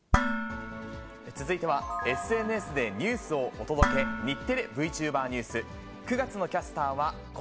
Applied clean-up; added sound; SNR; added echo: none; Dishes, pots, and pans; 3 dB; none.